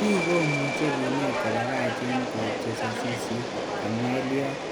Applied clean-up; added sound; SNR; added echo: none; Subway, metro, underground; 0 dB; none.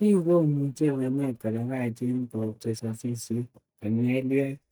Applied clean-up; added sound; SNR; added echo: neural mask model DeepFilterNet 3.